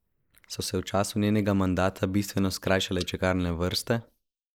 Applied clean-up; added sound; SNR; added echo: neural mask model Resemble Enhance denoiser.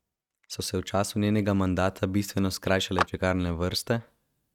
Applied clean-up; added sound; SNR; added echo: neural mask model RNNoise.